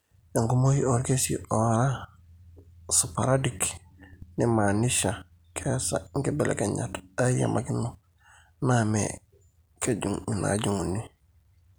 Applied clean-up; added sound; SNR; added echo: none; none; none; none.